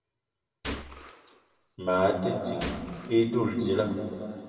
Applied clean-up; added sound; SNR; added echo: none; Gunshot, gunfire; 12 dB; reverberation time 2.4 s.